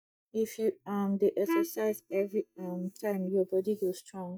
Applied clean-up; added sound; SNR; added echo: neural mask model DeepFilterNet 3.